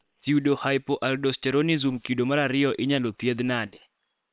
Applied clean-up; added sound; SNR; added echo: neural separator model SepFormer WHAM!.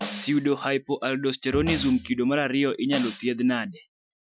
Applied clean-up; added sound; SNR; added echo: classical method Wiener filter.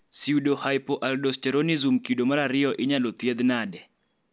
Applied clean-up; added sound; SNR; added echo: none; none; none; none.